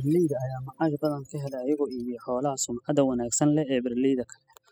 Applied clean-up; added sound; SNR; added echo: classical method spectral subtraction.